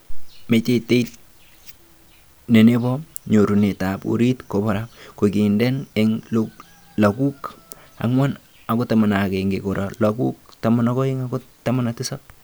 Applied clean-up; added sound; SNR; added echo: none; none; none; none.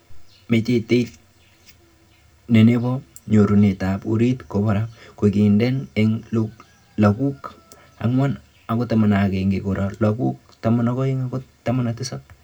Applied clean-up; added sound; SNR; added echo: none; none; none; reverberation time 0.2 s.